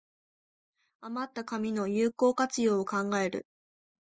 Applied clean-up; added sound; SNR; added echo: none; none; none; none.